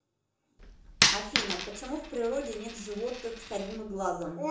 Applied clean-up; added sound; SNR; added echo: none; Coin (dropping); -2 dB; reverberation time 0.6 s.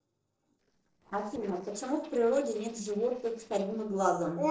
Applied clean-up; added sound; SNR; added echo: neural separator model SepFormer DNS4.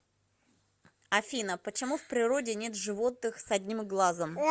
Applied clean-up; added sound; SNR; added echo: none; none; none; none.